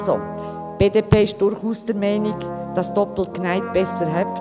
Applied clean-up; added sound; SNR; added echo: none; Brass instrument; 9 dB; none.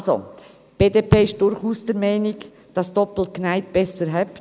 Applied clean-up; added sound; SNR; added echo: none; none; none; none.